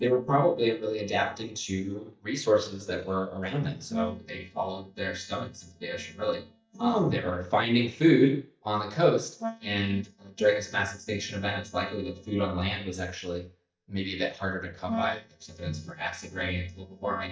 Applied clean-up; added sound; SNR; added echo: neural mask model DeepFilterNet 3.